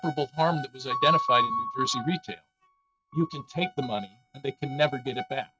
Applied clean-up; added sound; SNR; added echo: neural mask model RNNoise.